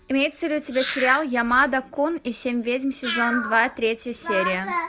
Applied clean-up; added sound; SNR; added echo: none; none; none; none.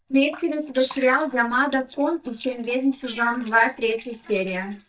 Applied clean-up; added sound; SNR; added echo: neural mask model DeepFilterNet 3.